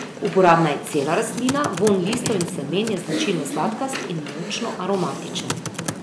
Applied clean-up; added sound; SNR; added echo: none; Computer keyboard; 7 dB; none.